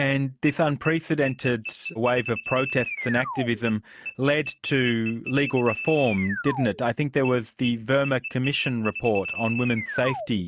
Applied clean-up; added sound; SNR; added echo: neural mask model RNNoise.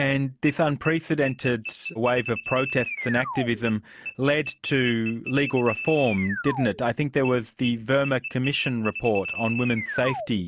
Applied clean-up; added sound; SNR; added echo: none; Alarm; 10 dB; none.